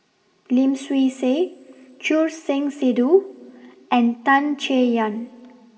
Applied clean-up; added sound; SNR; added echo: none; none; none; reverberation time 2.0 s.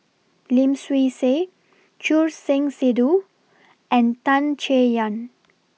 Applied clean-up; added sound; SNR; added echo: none; none; none; none.